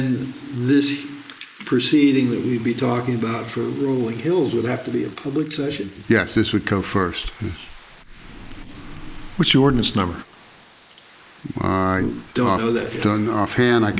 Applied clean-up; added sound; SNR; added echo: neural mask model Resemble Enhance denoiser.